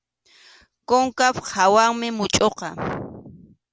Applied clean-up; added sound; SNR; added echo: none; none; none; none.